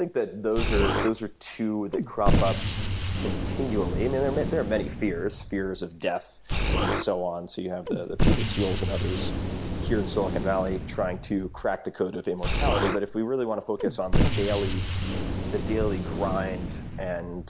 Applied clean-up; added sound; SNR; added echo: none; Explosion; -1 dB; none.